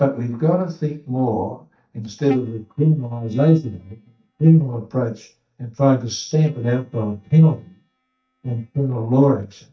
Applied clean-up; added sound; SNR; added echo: neural mask model DeepFilterNet 3.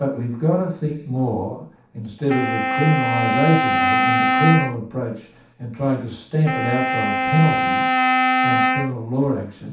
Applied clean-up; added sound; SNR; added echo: none; Wind instrument, woodwind instrument; -1 dB; reverberation time 0.7 s.